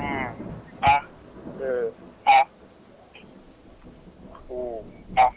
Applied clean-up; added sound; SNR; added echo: none; Thunder / Rain + Thump, thud; 14 dB; none.